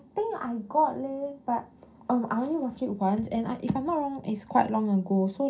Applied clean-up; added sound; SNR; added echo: none; none; none; reverberation time 0.3 s.